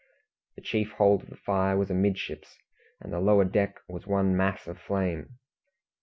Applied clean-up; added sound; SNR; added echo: none; none; none; none.